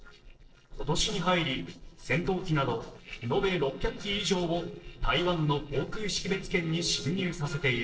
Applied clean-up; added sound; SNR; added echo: neural separator model SepFormer DNS4.